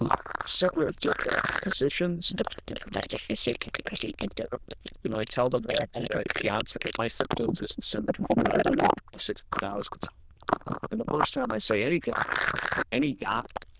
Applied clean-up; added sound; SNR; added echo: neural diffusion model UNIVERSE++.